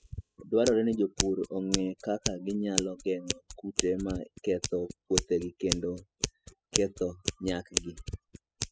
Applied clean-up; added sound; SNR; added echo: classical method spectral subtraction.